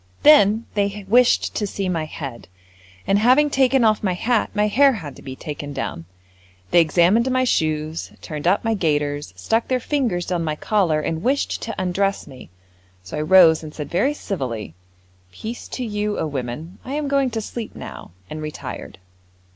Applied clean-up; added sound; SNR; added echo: none; none; none; none.